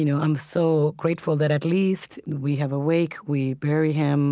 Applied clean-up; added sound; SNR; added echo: none; none; none; none.